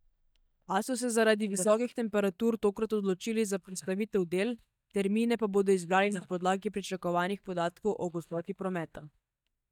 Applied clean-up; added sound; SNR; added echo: neural mask model DeepFilterNet 3.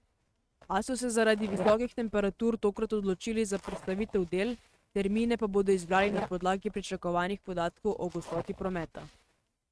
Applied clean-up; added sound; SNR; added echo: neural mask model RNNoise.